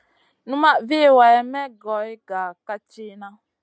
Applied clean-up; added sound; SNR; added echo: none; none; none; none.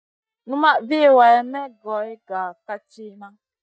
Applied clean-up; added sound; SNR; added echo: neural mask model DeepFilterNet 3.